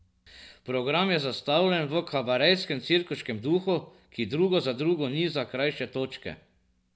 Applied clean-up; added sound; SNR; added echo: none; none; none; none.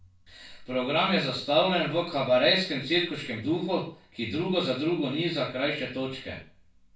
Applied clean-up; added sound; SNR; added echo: none; none; none; reverberation time 0.3 s.